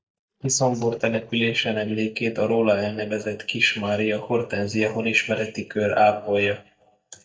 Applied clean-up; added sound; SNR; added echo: neural mask model DeepFilterNet 3.